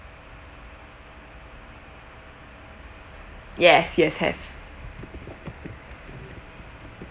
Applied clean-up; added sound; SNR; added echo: none; none; none; none.